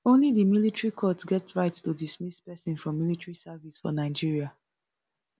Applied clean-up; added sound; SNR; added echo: none; none; none; none.